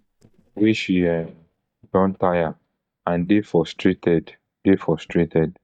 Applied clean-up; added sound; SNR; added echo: neural mask model DeepFilterNet 3.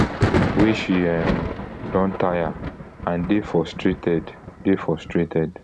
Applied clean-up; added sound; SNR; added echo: none; Thunder; 4 dB; none.